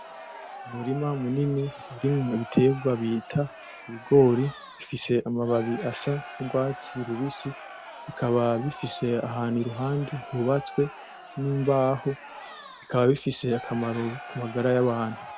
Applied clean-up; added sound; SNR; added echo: none; Crowd; 15 dB; none.